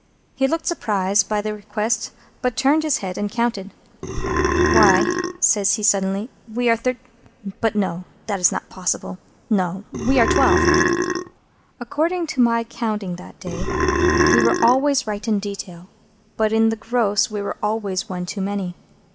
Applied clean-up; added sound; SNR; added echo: none; Burping, eructation; -3 dB; none.